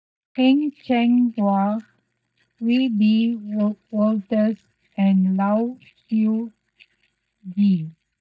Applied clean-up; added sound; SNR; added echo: neural mask model DeepFilterNet 3.